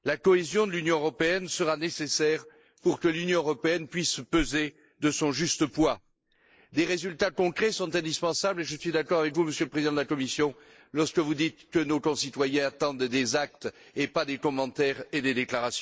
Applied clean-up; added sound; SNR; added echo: neural mask model Resemble Enhance denoiser.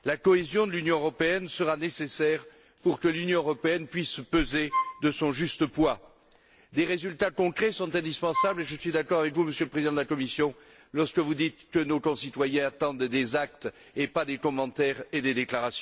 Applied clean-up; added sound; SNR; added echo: none; Wind instrument, woodwind instrument; 4 dB; none.